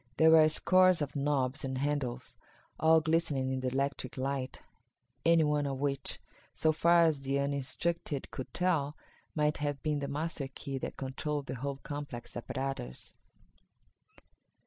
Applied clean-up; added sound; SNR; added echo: none; none; none; none.